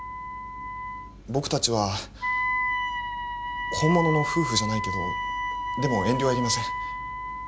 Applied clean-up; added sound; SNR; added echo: none; Wind instrument, woodwind instrument; 2 dB; none.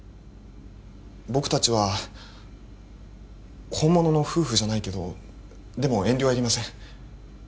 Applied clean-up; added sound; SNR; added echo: none; none; none; none.